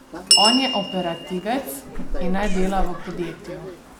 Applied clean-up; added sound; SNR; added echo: none; Door / Bell + Meow; -2 dB; none.